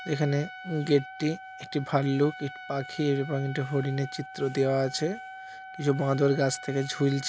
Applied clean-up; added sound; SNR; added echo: none; Trumpet; 14 dB; none.